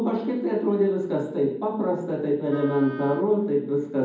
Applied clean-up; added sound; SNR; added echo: none; Wind instrument, woodwind instrument; 18 dB; reverberation time 1.2 s.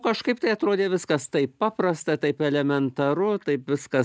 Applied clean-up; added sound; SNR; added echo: none; none; none; none.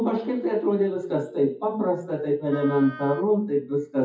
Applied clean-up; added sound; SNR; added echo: classical method WPE with log-MMSE.